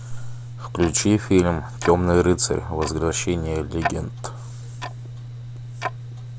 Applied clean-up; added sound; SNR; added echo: none; Tick-tock; 9 dB; none.